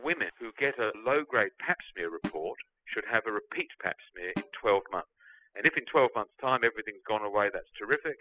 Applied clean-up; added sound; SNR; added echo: classical method spectral subtraction.